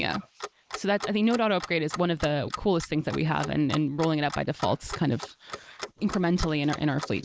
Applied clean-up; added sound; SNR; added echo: neural mask model Resemble Enhance denoiser.